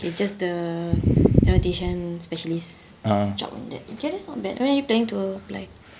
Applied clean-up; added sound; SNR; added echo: none; none; none; none.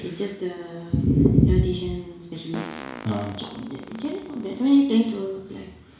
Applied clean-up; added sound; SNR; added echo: none; Fart; 19 dB; reverberation time 0.7 s.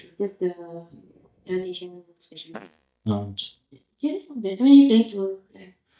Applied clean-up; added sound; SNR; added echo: neural mask model DeepFilterNet 3.